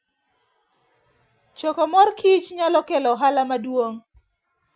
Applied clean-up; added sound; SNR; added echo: none; none; none; none.